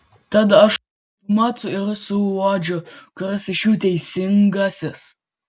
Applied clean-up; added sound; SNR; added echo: none; none; none; none.